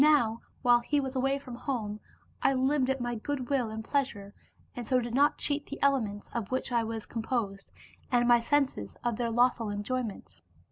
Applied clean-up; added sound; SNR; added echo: none; none; none; none.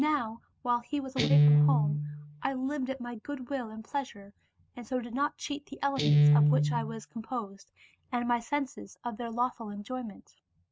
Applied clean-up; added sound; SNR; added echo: neural mask model RNNoise.